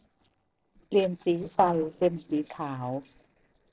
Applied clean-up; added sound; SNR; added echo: neural separator model SepFormer DNS4.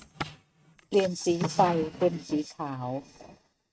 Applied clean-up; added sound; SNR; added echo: neural mask model RNNoise.